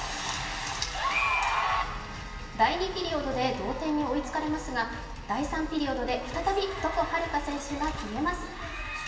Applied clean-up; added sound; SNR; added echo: none; none; none; reverberation time 1.4 s.